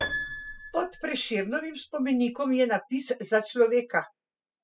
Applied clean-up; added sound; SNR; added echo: classical method spectral subtraction.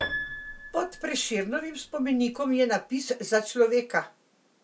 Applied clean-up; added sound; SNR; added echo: none; Piano; 11 dB; none.